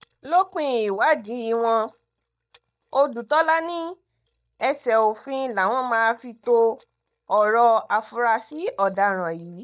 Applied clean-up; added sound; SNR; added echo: neural mask model DeepFilterNet 3.